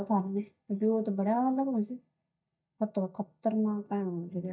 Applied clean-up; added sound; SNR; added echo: neural mask model DeepFilterNet 3.